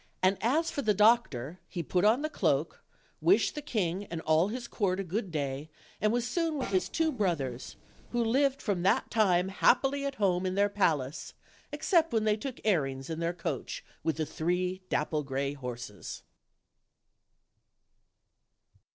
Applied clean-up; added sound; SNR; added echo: neural separator model SepFormer DNS4.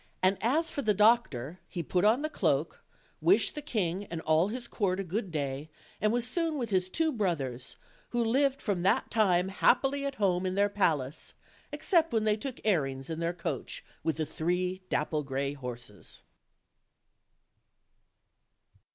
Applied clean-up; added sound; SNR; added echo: none; none; none; none.